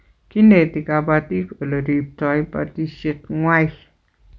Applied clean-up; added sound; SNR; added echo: none; none; none; none.